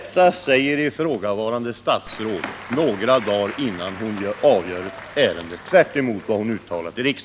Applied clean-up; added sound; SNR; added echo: none; Applause / Crowd; 17 dB; none.